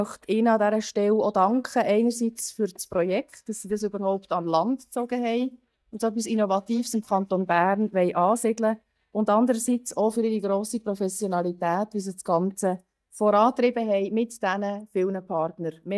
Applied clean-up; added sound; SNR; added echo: neural mask model DeepFilterNet 3.